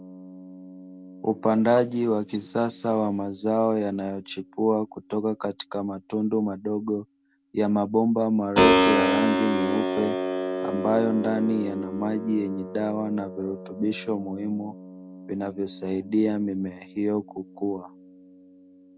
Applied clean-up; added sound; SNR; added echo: none; Keyboard (musical); 4 dB; none.